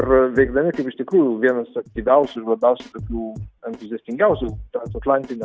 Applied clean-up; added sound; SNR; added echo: neural mask model RNNoise.